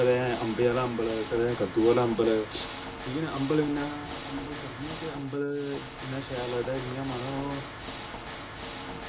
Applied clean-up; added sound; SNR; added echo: none; Water / Mechanisms; 10 dB; reverberation time 0.2 s.